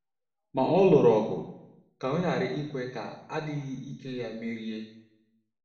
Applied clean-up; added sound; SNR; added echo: none; none; none; reverberation time 0.8 s.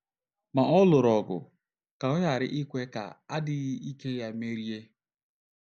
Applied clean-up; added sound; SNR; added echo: none; none; none; none.